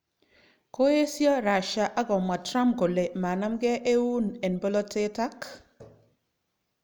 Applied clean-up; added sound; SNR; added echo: none; none; none; none.